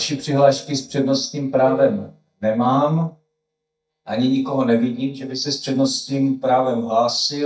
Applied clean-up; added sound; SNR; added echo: neural mask model DeepFilterNet 3.